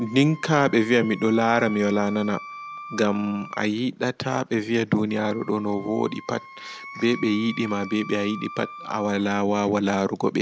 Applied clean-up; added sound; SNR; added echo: none; Wind instrument, woodwind instrument; 17 dB; none.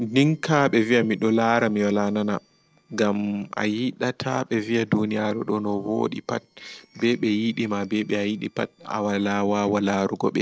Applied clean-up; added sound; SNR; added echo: neural separator model SepFormer DNS4.